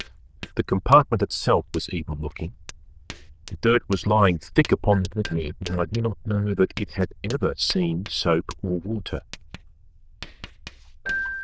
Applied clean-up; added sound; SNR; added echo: neural diffusion model UNIVERSE++.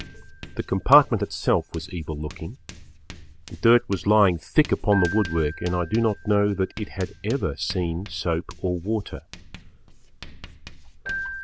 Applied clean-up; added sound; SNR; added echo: none; Writing + Keyboard (musical); 14 dB; none.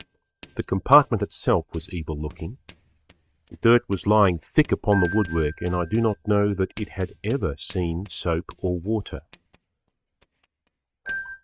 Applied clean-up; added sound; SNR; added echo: neural mask model RNNoise.